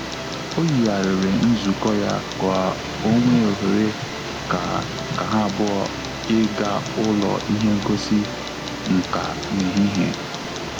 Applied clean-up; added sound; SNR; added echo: none; Musical instrument + Tick; 6 dB; none.